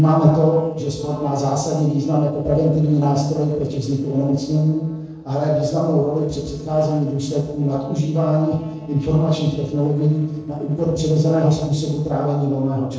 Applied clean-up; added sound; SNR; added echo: neural separator model SepFormer DNS4.